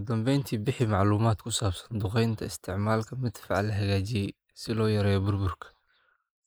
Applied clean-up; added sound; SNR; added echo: neural mask model Resemble Enhance denoiser.